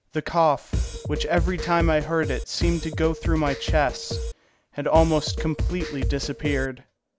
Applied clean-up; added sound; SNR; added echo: none; Drum kit; 2 dB; none.